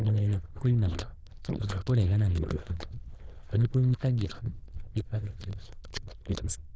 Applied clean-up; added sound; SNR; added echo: neural diffusion model UNIVERSE++.